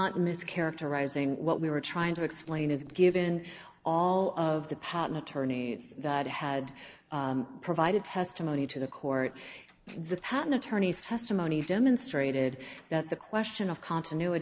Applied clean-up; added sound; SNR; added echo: neural separator model SepFormer DNS4.